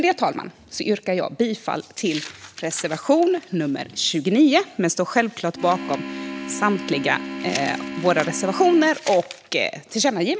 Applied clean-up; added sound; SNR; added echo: none; Organ; 9 dB; none.